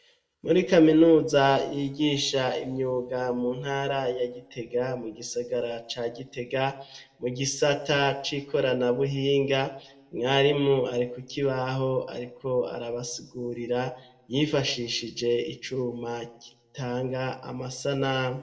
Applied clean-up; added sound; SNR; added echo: none; none; none; reverberation time 0.6 s.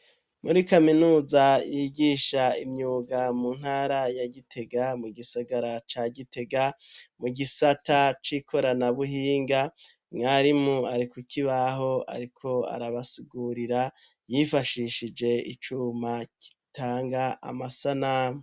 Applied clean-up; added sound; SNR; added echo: none; none; none; none.